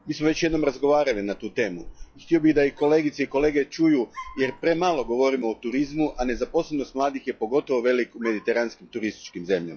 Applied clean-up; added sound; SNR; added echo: classical method log-MMSE.